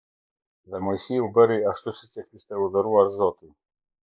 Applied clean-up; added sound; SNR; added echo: neural mask model Resemble Enhance denoiser.